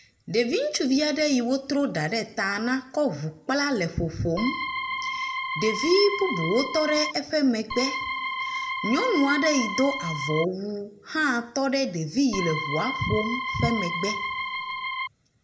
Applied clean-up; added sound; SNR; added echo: none; Organ; 4 dB; reverberation time 0.7 s.